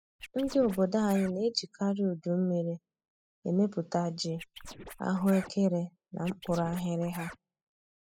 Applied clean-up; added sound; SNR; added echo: classical method spectral subtraction.